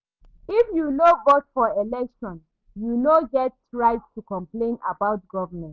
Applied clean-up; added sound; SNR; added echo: none; none; none; none.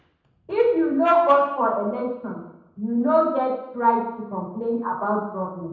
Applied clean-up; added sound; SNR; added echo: none; none; none; reverberation time 0.9 s.